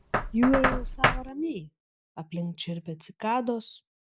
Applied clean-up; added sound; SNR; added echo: none; Knock; 2 dB; none.